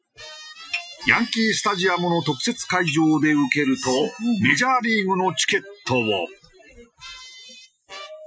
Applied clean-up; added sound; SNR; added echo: classical method Wiener filter.